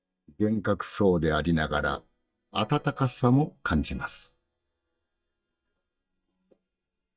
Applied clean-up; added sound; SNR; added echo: neural mask model DeepFilterNet 3.